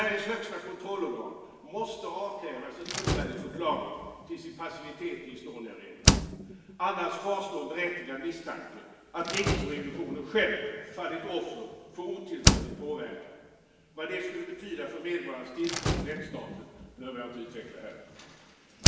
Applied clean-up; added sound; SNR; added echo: none; Slam; -2 dB; reverberation time 1.3 s.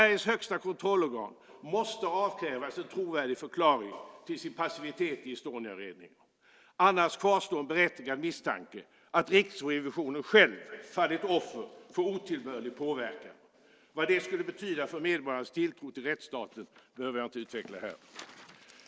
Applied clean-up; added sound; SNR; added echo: none; none; none; none.